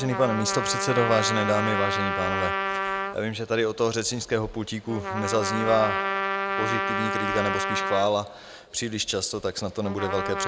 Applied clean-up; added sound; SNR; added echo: none; Trumpet; 2 dB; none.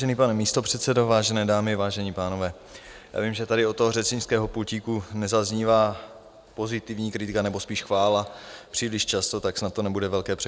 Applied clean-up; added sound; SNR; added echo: none; none; none; none.